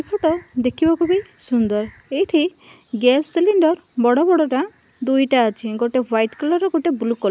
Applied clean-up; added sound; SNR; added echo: none; none; none; none.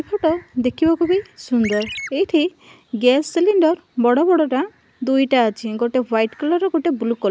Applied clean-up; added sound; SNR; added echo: none; Chirp, tweet; 10 dB; none.